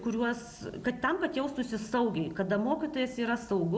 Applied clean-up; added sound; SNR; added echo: none; none; none; none.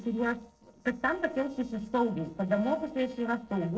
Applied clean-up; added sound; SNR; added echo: neural separator model SepFormer DNS4.